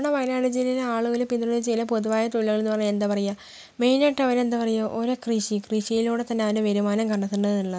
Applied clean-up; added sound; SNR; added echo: none; none; none; none.